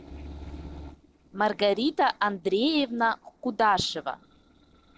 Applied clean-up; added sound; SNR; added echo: neural separator model SepFormer DNS4.